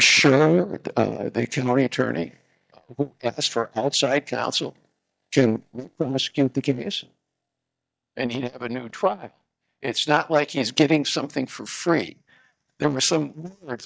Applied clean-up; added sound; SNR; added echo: neural mask model DeepFilterNet 3.